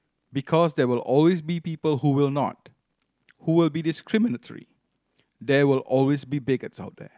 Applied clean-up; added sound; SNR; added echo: none; none; none; none.